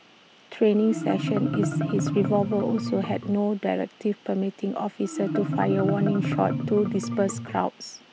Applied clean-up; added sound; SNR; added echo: none; Marimba, xylophone; 4 dB; none.